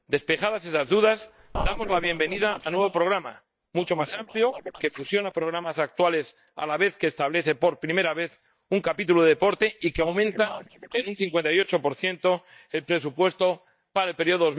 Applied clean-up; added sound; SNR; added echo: neural mask model DeepFilterNet 3.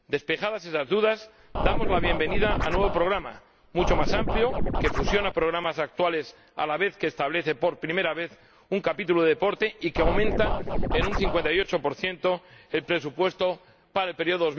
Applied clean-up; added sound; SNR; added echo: none; Scratching (performance technique); -1 dB; none.